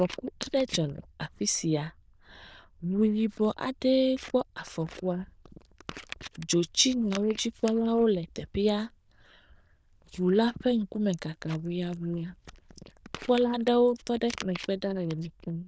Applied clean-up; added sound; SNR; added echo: neural diffusion model UNIVERSE++.